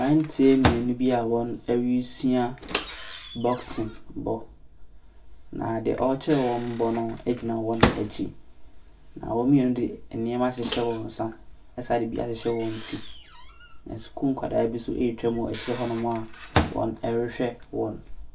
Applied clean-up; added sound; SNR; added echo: none; Microwave oven; 8 dB; reverberation time 0.2 s.